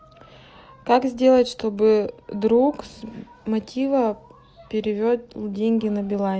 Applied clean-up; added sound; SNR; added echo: none; none; none; none.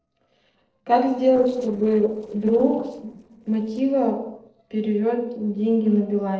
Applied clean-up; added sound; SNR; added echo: neural separator model SepFormer DNS4.